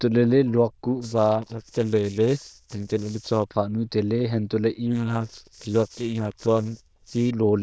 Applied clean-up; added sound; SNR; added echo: neural diffusion model UNIVERSE++.